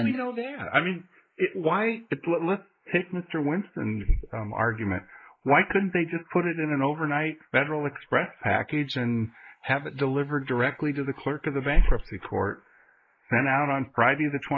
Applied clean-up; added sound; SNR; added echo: neural mask model Resemble Enhance denoiser.